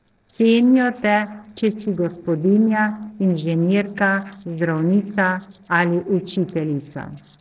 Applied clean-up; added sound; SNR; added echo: neural separator model SepFormer DNS4.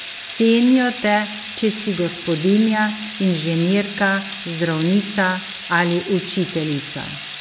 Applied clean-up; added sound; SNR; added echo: none; Water tap, faucet / Liquid; 12 dB; none.